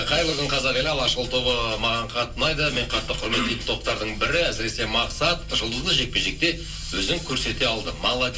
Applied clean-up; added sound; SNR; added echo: none; Purr; 13 dB; reverberation time 0.2 s.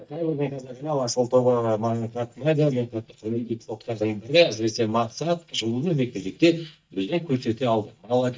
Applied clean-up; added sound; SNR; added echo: neural mask model DeepFilterNet 3.